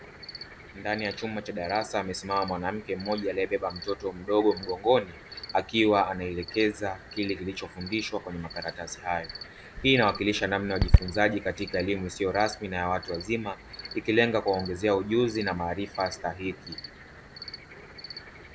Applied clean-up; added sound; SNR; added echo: none; Cricket; 7 dB; none.